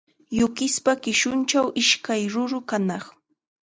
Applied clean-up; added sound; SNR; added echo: none; none; none; none.